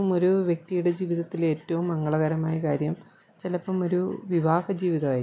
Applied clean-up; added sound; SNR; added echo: none; none; none; none.